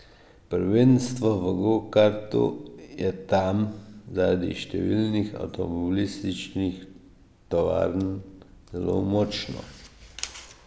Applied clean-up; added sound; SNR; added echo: none; none; none; none.